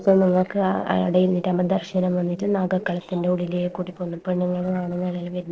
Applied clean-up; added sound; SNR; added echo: neural separator model SepFormer DNS4.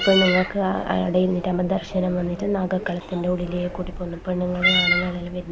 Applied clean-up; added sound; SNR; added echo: none; Meow; 5 dB; none.